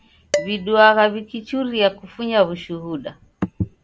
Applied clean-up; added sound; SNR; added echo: none; Dishes, pots, and pans; 11 dB; none.